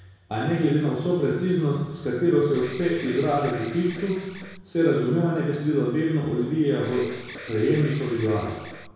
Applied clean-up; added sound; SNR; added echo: none; Alarm; 16 dB; reverberation time 1.1 s.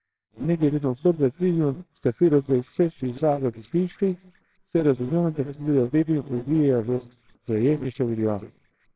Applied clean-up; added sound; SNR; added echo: neural separator model SepFormer WHAMR!.